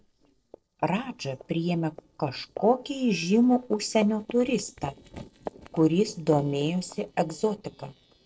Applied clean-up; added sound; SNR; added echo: neural separator model SepFormer DNS4.